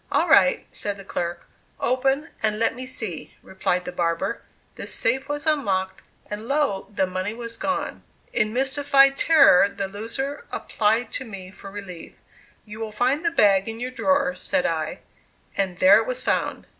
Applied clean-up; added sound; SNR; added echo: none; none; none; none.